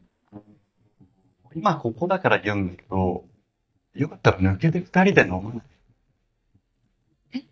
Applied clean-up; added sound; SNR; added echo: neural mask model DeepFilterNet 3.